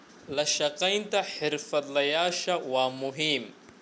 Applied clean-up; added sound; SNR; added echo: none; none; none; none.